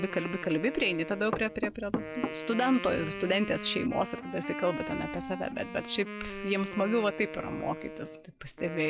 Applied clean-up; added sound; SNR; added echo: none; Knock / Wood + Wind instrument, woodwind instrument; 8 dB; none.